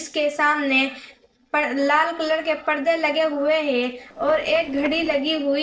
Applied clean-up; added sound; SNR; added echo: neural separator model SepFormer DNS4.